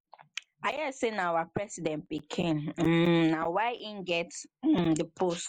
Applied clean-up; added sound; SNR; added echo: neural mask model Resemble Enhance denoiser.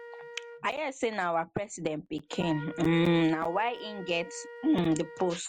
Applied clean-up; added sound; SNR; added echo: none; Wind instrument, woodwind instrument; 16 dB; none.